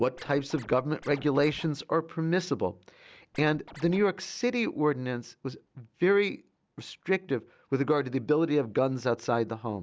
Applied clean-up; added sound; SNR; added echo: none; Scratching (performance technique); 19 dB; none.